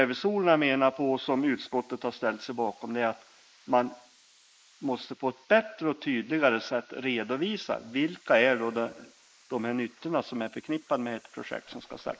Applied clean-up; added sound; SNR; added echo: neural mask model Resemble Enhance denoiser.